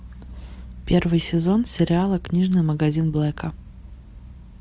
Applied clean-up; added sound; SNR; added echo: none; none; none; none.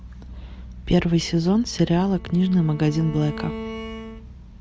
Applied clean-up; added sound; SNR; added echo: none; Bowed string instrument; 14 dB; none.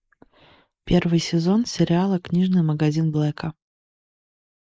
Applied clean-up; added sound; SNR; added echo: neural mask model Resemble Enhance denoiser.